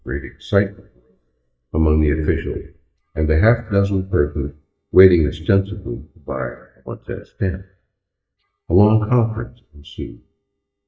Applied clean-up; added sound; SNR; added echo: neural mask model DeepFilterNet 3.